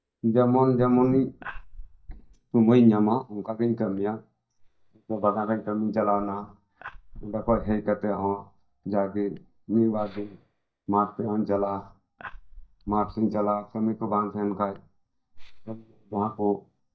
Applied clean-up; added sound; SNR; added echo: neural mask model DeepFilterNet 3.